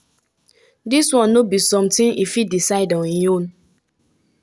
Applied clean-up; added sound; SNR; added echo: none; none; none; none.